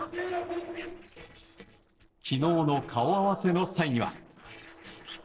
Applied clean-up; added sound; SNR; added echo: neural separator model SepFormer DNS4.